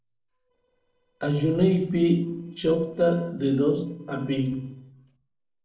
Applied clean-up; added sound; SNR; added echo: neural separator model SepFormer DNS4.